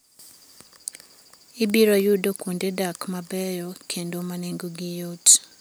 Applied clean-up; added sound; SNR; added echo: none; none; none; none.